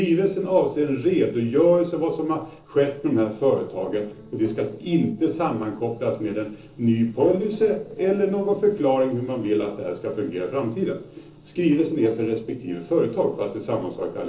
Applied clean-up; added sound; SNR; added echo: neural separator model SepFormer DNS4.